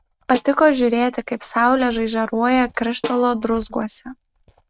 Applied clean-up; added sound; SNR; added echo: neural mask model RNNoise.